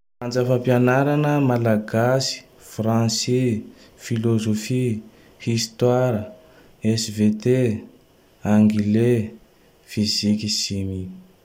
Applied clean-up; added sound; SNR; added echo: none; none; none; none.